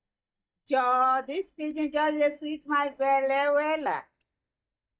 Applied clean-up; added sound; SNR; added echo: neural mask model DeepFilterNet 3.